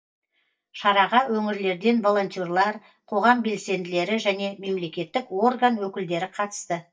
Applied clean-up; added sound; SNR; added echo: neural mask model DeepFilterNet 3.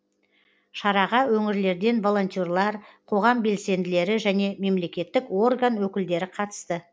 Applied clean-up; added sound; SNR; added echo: none; none; none; none.